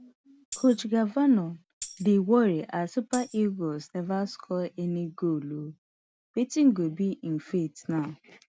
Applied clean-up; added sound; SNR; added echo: none; Tambourine; 11 dB; none.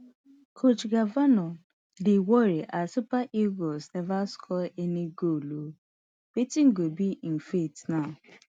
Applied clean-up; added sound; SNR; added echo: none; none; none; none.